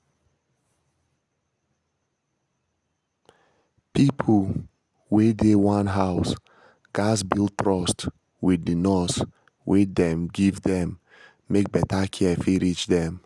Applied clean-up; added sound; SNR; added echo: none; none; none; none.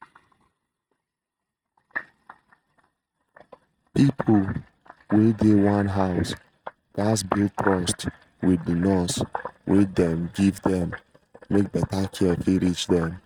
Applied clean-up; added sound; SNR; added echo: neural mask model RNNoise.